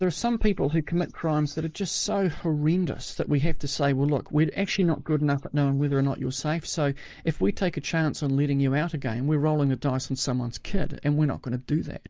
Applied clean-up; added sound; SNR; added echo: neural mask model Resemble Enhance denoiser.